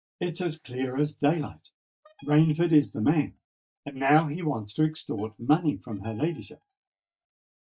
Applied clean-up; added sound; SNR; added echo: neural mask model DeepFilterNet 3.